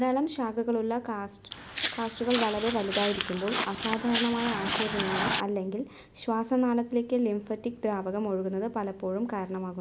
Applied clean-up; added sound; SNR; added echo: none; Walk, footsteps; 1 dB; none.